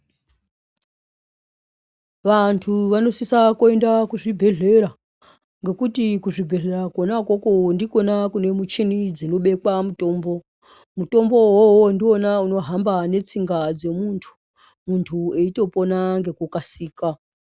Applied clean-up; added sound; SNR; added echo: none; none; none; none.